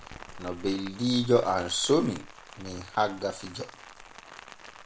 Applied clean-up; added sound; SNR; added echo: none; Rain; 16 dB; none.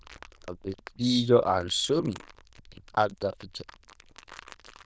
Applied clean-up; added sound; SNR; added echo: neural diffusion model UNIVERSE++.